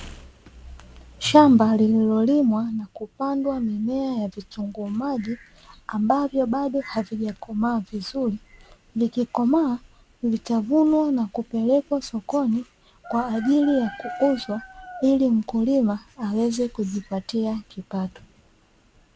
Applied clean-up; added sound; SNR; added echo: none; none; none; none.